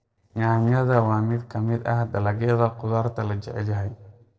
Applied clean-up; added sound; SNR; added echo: neural separator model SepFormer DNS4.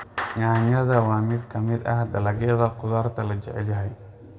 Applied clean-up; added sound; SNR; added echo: none; Clapping; 17 dB; reverberation time 1.2 s.